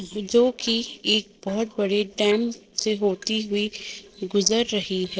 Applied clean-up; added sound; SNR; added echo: neural separator model SepFormer DNS4.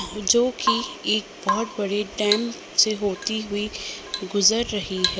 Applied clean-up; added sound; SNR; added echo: none; Drip / Water tap, faucet / Rain; 7 dB; none.